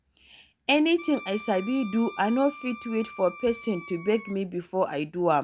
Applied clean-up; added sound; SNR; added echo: none; Wind instrument, woodwind instrument; 19 dB; none.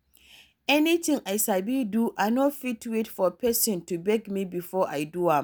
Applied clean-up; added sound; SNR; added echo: none; none; none; none.